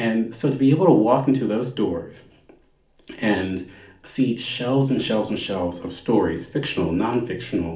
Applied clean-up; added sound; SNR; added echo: none; none; none; reverberation time 0.4 s.